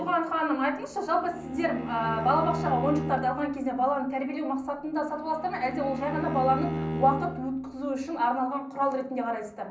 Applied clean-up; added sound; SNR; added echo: none; Bowed string instrument; 7 dB; reverberation time 0.6 s.